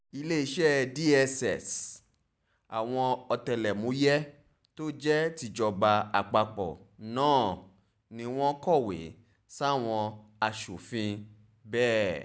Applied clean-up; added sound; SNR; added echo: none; none; none; none.